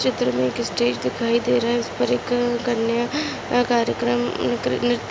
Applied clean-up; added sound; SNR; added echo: none; none; none; none.